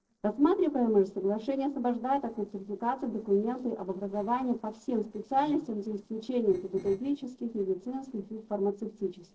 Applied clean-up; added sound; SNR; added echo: neural separator model SepFormer DNS4.